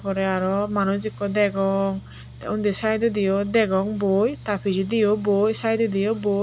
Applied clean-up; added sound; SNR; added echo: none; Mechanical fan; 18 dB; none.